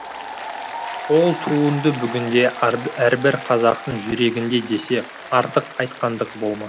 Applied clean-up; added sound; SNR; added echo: none; Applause; 12 dB; none.